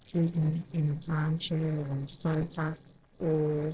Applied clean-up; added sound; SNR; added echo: neural separator model SepFormer DNS4.